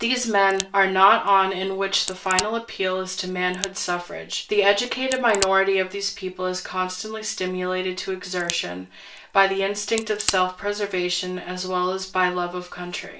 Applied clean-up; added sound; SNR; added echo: none; Crack; 11 dB; reverberation time 0.3 s.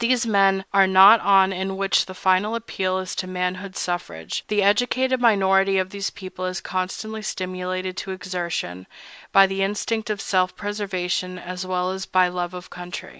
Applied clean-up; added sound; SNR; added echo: none; none; none; none.